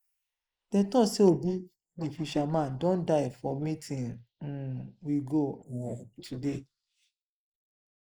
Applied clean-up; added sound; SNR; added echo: neural mask model Resemble Enhance denoiser.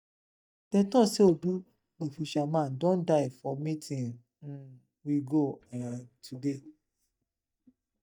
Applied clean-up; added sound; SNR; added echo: neural mask model DeepFilterNet 3.